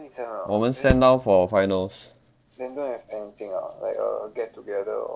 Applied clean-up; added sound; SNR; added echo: neural separator model SepFormer DNS4.